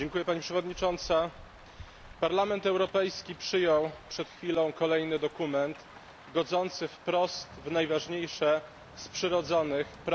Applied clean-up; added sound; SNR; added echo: none; Rain; 20 dB; none.